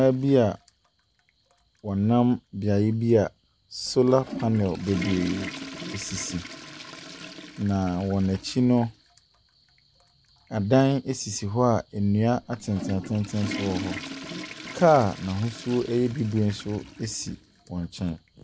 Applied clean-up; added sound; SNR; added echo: none; Toilet flush / Water; 14 dB; none.